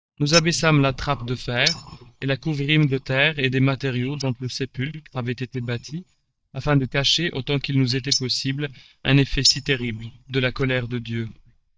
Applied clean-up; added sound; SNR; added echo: neural mask model DeepFilterNet 3.